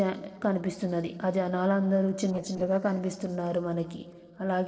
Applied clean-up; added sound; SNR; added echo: neural separator model SepFormer DNS4.